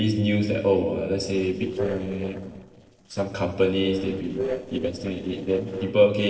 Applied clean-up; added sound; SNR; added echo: neural separator model SepFormer DNS4.